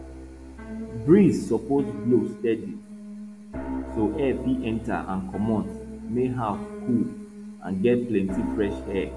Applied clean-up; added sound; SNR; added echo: none; Piano; 10 dB; none.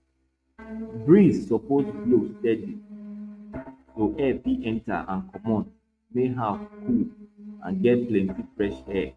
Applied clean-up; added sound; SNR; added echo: neural mask model RNNoise.